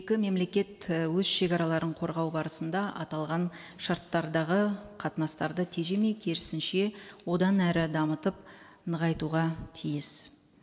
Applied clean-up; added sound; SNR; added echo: none; none; none; none.